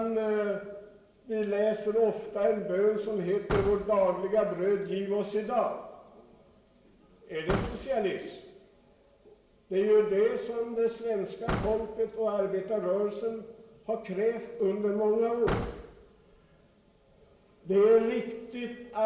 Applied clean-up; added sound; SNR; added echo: none; Slam / Car; 13 dB; reverberation time 0.9 s.